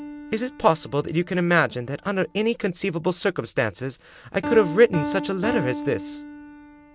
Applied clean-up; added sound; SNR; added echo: none; Piano; 10 dB; none.